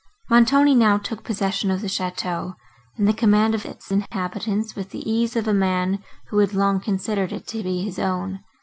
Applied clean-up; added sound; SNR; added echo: none; none; none; none.